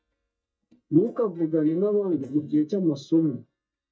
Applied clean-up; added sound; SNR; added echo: neural mask model DeepFilterNet 3.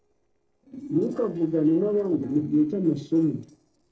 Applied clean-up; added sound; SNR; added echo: neural separator model SepFormer DNS4.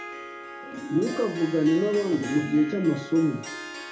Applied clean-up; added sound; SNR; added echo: none; Harp; 12 dB; reverberation time 0.3 s.